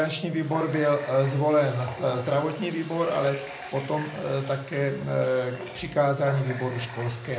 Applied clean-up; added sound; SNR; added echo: none; Water tap, faucet; 14 dB; reverberation time 0.4 s.